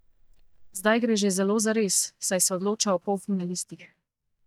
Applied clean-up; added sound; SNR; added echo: neural mask model DeepFilterNet 3.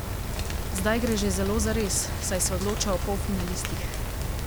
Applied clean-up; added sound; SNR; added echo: none; Rain; 0 dB; none.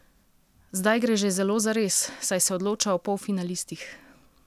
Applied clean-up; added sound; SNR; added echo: none; none; none; none.